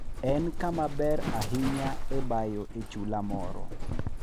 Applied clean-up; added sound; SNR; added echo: none; Livestock, farm animals, working animals; -1 dB; none.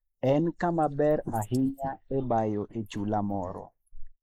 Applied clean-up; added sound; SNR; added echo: neural mask model Resemble Enhance denoiser.